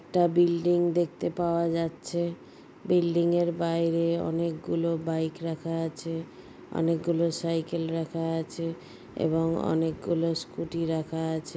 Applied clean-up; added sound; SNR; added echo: none; none; none; none.